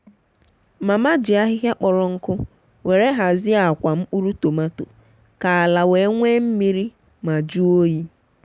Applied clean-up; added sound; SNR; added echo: none; none; none; none.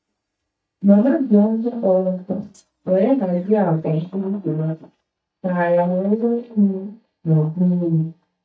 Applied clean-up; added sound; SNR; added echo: neural mask model DeepFilterNet 3.